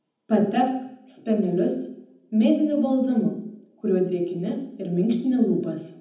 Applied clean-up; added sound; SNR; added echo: none; none; none; reverberation time 0.8 s.